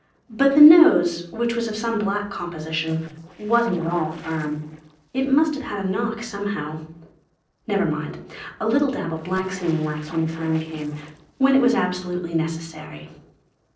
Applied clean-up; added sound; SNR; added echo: neural separator model SepFormer DNS4.